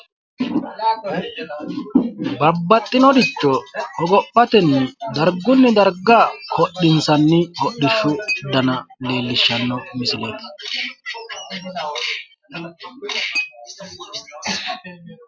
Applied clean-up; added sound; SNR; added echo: classical method log-MMSE.